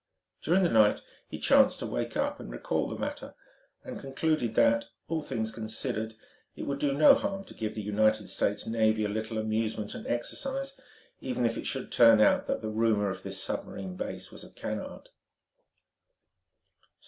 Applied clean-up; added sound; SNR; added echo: none; none; none; none.